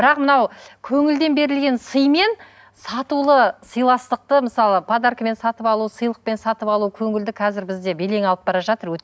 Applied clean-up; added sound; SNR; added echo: none; none; none; none.